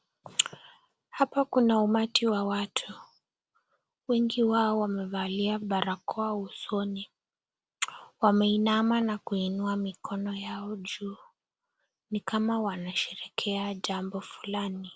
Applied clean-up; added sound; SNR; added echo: none; none; none; none.